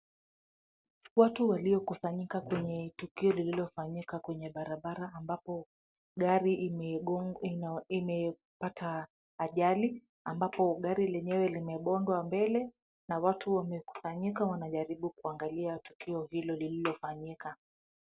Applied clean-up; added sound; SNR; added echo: none; none; none; none.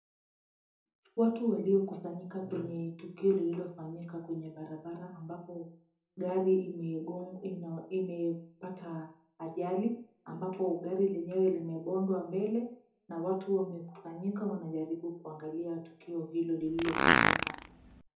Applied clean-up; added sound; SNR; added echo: none; Fart; -5 dB; reverberation time 0.5 s.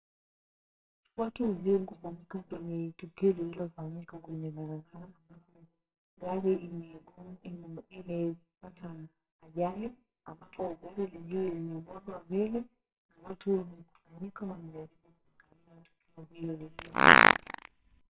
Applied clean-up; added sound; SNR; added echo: neural separator model SepFormer WHAMR!.